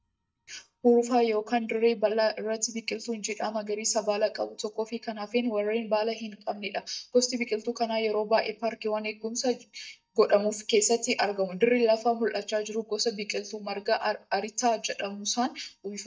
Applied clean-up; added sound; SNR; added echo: neural mask model DeepFilterNet 3.